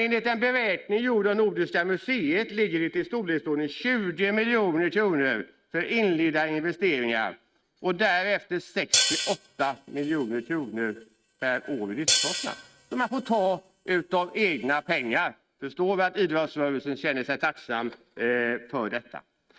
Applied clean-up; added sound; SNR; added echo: neural mask model RNNoise.